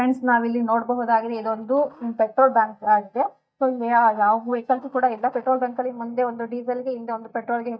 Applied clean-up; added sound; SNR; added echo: neural mask model DeepFilterNet 3.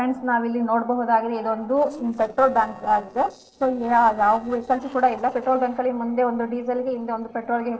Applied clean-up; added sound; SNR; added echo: neural separator model SepFormer DNS4.